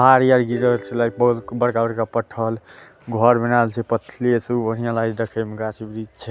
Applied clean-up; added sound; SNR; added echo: none; Plucked string instrument; 16 dB; none.